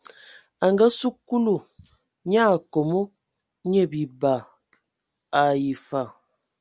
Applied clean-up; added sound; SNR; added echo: none; none; none; none.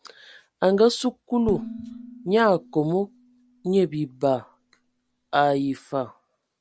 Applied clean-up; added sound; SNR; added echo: none; Dishes, pots, and pans; 16 dB; none.